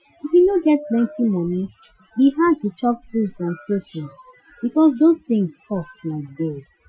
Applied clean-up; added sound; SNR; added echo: classical method Wiener filter.